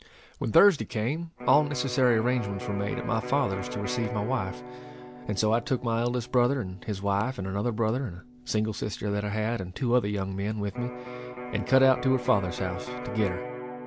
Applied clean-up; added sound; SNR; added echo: none; Electric guitar; 11 dB; none.